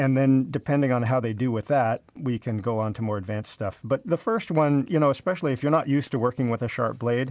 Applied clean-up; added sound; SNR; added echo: none; none; none; none.